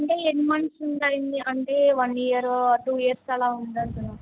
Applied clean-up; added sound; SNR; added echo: none; none; none; none.